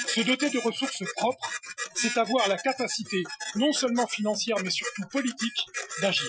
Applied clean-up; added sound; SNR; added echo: classical method Wiener filter.